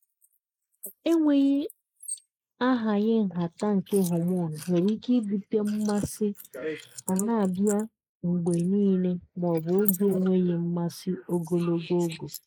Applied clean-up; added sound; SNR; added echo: neural mask model Resemble Enhance denoiser.